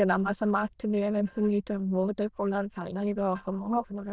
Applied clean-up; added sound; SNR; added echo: neural diffusion model UNIVERSE++.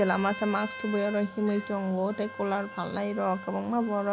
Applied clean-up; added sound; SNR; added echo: none; Trumpet; 14 dB; none.